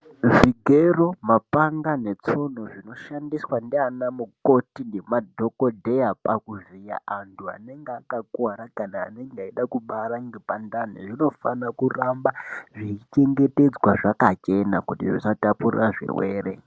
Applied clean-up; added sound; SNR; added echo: none; none; none; none.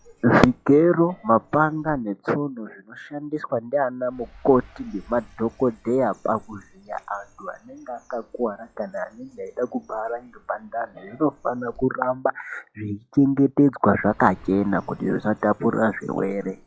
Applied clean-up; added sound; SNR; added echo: classical method log-MMSE.